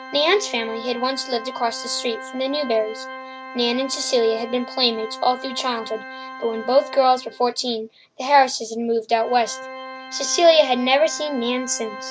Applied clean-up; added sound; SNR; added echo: none; Organ; 14 dB; none.